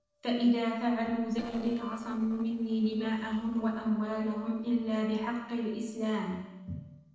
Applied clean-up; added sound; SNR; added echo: neural separator model SepFormer DNS4.